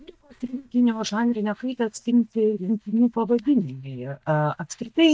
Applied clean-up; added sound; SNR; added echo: neural mask model DeepFilterNet 3.